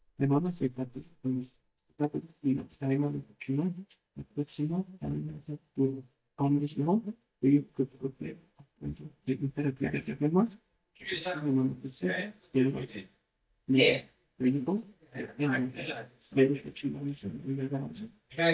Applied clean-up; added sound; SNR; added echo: neural mask model DeepFilterNet 3.